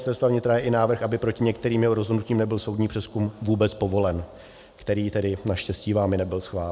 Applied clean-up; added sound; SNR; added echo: none; none; none; none.